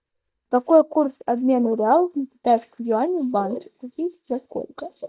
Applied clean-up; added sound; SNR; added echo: neural mask model DeepFilterNet 3.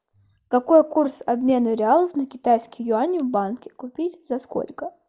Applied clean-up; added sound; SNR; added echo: none; none; none; none.